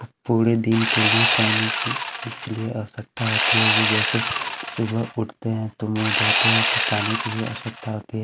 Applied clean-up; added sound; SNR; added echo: none; Sawing; -2 dB; none.